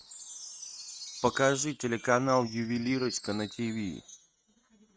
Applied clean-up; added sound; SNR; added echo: neural mask model RNNoise.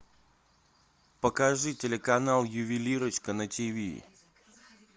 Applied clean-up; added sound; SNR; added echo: none; none; none; none.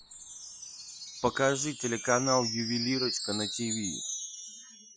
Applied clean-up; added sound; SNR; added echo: classical method Wiener filter.